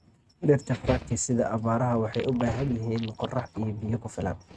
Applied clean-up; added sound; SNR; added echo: neural mask model RNNoise.